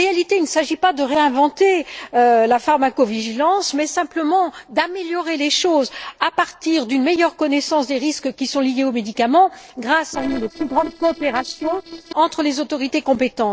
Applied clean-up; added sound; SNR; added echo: neural separator model SepFormer DNS4.